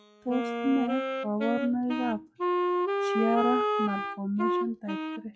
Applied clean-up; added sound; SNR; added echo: classical method log-MMSE.